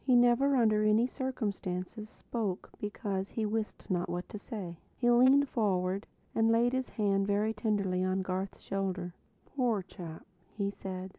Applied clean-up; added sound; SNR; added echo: none; none; none; none.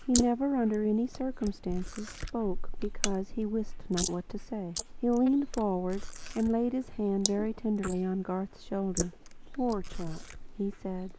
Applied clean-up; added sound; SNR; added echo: neural mask model Resemble Enhance denoiser.